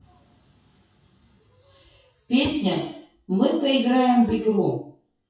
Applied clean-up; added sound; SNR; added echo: classical method WPE with log-MMSE.